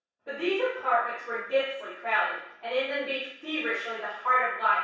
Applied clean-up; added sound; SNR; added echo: none; none; none; reverberation time 0.7 s.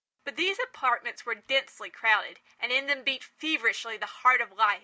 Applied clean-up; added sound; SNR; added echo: none; none; none; none.